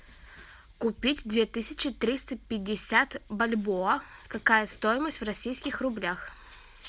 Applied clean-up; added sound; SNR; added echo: none; none; none; none.